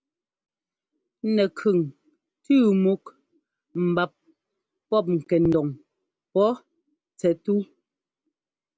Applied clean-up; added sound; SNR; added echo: none; none; none; none.